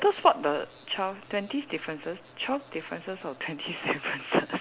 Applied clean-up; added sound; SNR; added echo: none; none; none; none.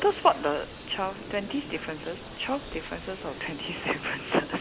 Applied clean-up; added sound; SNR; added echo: none; Bird; 12 dB; none.